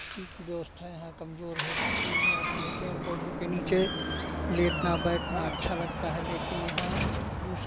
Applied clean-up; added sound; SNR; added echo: none; Door; -1 dB; none.